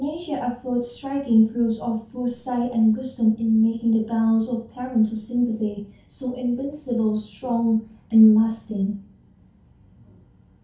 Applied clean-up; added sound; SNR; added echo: none; none; none; reverberation time 0.3 s.